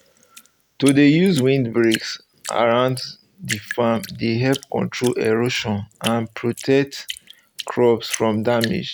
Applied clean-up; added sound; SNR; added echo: none; Drip; 15 dB; none.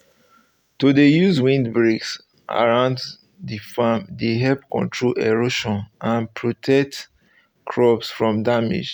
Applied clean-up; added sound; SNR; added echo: none; none; none; none.